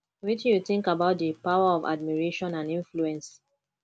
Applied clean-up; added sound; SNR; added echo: none; none; none; none.